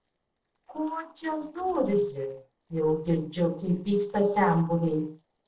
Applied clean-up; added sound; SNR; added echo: neural separator model SepFormer DNS4.